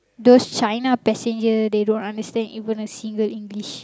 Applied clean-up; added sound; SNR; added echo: none; none; none; none.